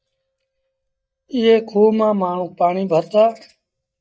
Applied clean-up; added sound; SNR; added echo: neural mask model DeepFilterNet 3.